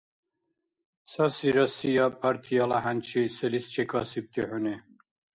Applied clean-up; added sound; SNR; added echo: none; none; none; none.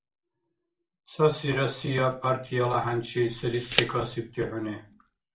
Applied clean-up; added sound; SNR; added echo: none; Tick; 7 dB; reverberation time 0.3 s.